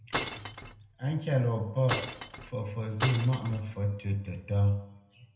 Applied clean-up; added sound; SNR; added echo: none; Glass; 6 dB; reverberation time 0.7 s.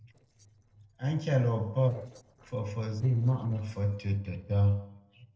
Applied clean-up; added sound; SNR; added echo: neural separator model SepFormer DNS4.